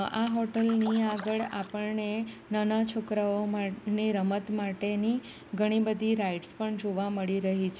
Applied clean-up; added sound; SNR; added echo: none; Splash, splatter; 15 dB; none.